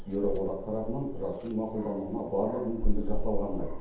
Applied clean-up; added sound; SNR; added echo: none; Dog; -2 dB; reverberation time 0.7 s.